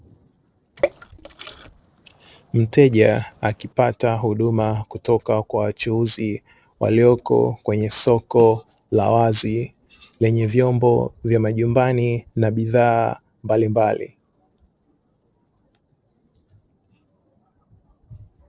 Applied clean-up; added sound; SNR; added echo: neural separator model SepFormer DNS4.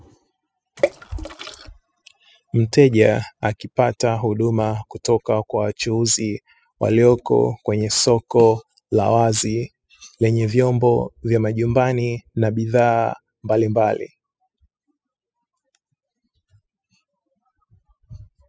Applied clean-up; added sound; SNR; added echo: classical method spectral subtraction.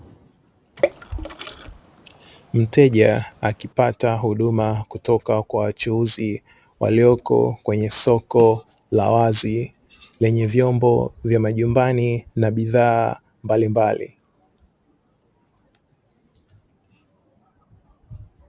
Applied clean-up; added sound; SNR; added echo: none; Water / Splash, splatter; 10 dB; none.